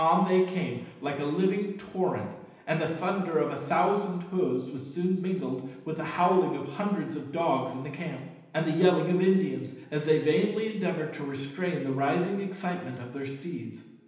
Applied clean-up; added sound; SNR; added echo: none; none; none; reverberation time 0.9 s.